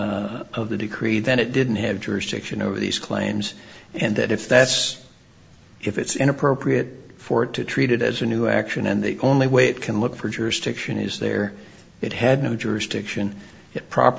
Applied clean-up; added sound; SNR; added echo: none; none; none; none.